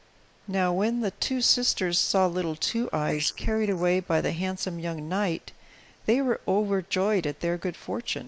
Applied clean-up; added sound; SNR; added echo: neural mask model Resemble Enhance denoiser.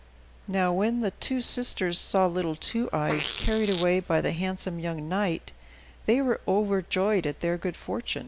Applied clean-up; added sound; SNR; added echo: none; Fart; 10 dB; none.